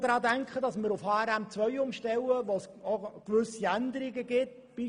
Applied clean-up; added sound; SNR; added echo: none; none; none; none.